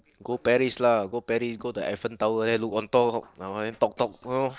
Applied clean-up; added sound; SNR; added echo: neural separator model SepFormer DNS4.